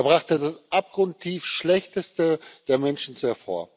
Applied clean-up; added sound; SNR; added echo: none; none; none; none.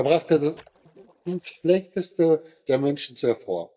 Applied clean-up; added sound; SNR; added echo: neural mask model DeepFilterNet 3.